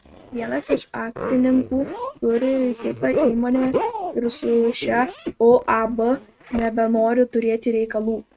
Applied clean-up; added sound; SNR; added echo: neural mask model RNNoise.